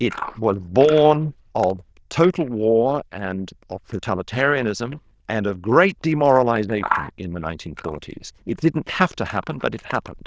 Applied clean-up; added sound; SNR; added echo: neural diffusion model UNIVERSE++.